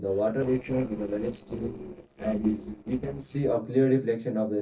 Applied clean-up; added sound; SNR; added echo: neural separator model SepFormer DNS4.